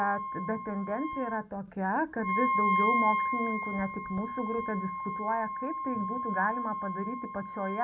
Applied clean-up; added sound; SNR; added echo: none; Wind instrument, woodwind instrument; 0 dB; none.